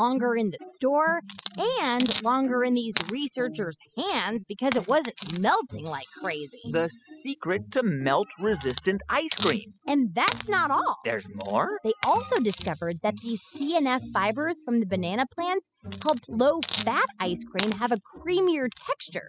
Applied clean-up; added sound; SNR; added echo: classical method spectral subtraction.